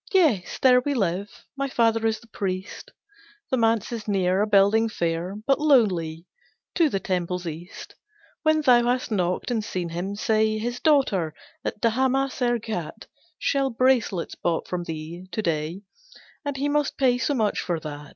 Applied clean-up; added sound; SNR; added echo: none; none; none; none.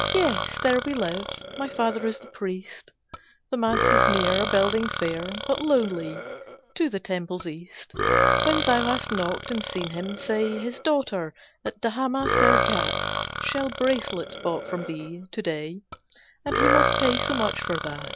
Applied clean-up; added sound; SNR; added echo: none; Burping, eructation; 0 dB; none.